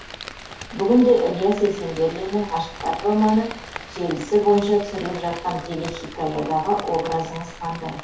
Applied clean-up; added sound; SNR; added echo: none; Rain; 15 dB; reverberation time 0.5 s.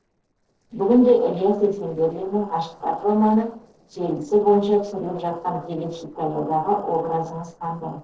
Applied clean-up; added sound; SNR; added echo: neural separator model SepFormer DNS4.